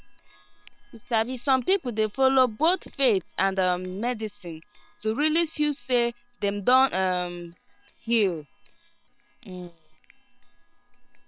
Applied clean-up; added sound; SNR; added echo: neural separator model SepFormer WHAM!.